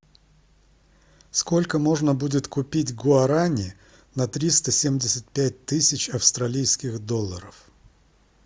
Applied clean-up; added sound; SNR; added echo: none; none; none; none.